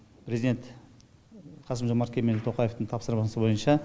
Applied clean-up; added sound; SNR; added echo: none; none; none; none.